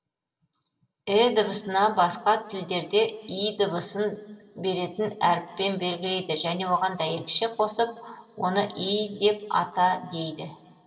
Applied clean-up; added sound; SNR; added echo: none; none; none; reverberation time 2.1 s.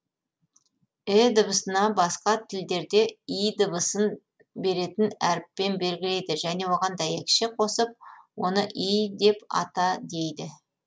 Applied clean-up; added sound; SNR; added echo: none; none; none; none.